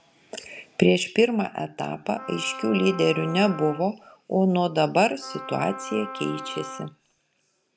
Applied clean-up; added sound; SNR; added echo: none; Wind instrument, woodwind instrument; 13 dB; none.